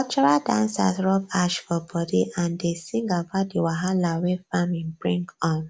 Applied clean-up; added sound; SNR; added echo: none; none; none; none.